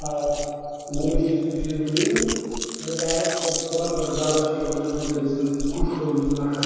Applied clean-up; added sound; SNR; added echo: none; Chewing, mastication; 6 dB; reverberation time 2.2 s.